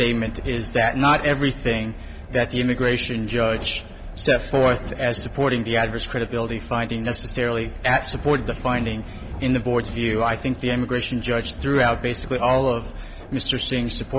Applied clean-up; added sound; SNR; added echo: none; Train; 11 dB; none.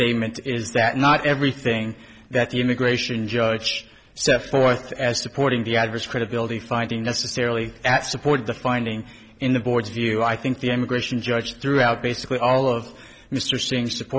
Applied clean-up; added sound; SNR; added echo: none; none; none; none.